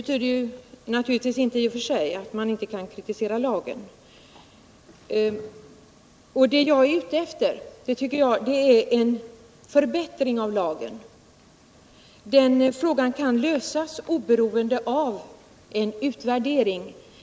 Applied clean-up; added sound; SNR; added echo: none; none; none; none.